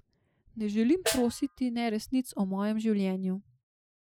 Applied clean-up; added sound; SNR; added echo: classical method Wiener filter.